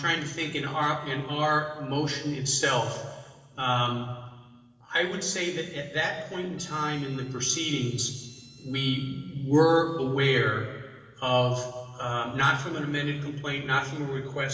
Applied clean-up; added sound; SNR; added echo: neural separator model SepFormer DNS4.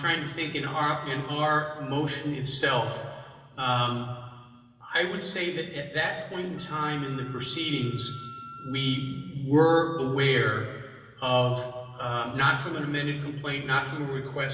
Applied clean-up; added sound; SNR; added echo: none; Wind instrument, woodwind instrument; 18 dB; reverberation time 1.9 s.